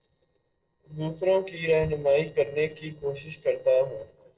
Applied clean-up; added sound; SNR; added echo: neural separator model SepFormer DNS4.